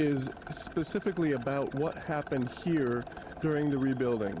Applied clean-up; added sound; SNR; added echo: none; Rattle; 16 dB; none.